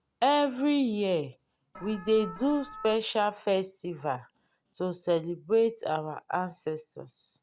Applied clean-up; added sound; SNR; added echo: none; Alarm; 14 dB; none.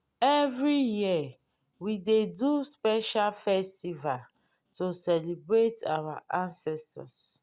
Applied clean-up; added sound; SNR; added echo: none; none; none; none.